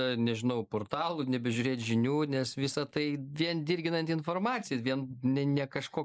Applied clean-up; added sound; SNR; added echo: neural mask model Resemble Enhance denoiser.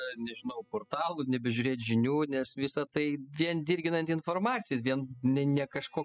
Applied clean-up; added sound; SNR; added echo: classical method spectral subtraction.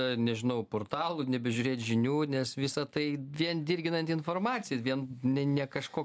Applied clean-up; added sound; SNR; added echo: none; none; none; none.